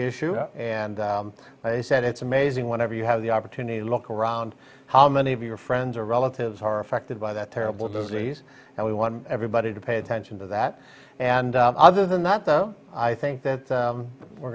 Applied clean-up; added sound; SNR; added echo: none; none; none; none.